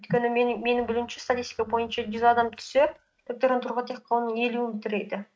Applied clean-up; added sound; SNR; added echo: neural mask model RNNoise.